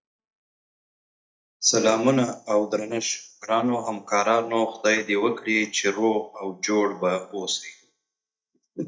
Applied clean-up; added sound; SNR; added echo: neural mask model DeepFilterNet 3.